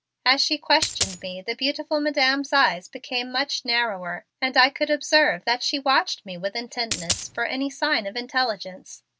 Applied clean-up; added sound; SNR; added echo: none; Coin (dropping); 4 dB; none.